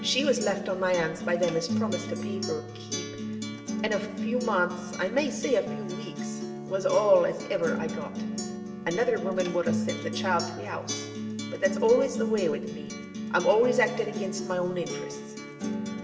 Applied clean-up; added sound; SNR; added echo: none; Acoustic guitar; 5 dB; reverberation time 1.0 s.